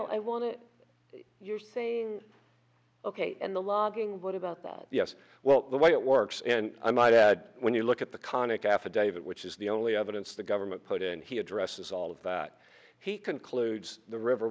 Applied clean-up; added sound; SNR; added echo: none; none; none; none.